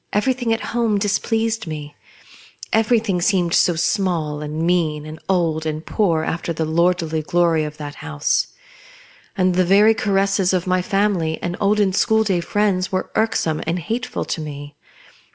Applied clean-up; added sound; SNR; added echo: none; none; none; none.